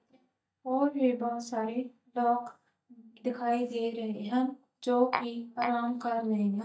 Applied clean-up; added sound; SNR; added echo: neural mask model DeepFilterNet 3.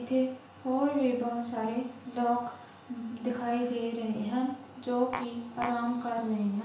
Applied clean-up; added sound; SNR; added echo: none; Tap; 8 dB; reverberation time 0.5 s.